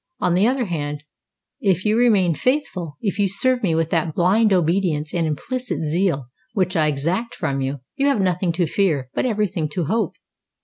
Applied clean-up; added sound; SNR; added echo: none; none; none; none.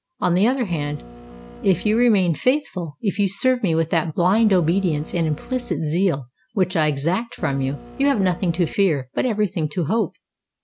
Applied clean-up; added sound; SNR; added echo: none; Printer; 17 dB; none.